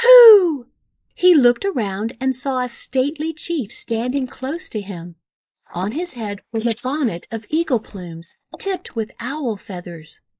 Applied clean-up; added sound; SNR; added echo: neural mask model Resemble Enhance denoiser.